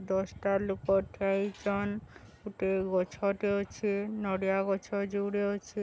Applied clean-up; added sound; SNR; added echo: none; none; none; none.